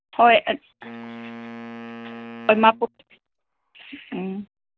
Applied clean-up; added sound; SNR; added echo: none; Wind instrument, woodwind instrument; 15 dB; none.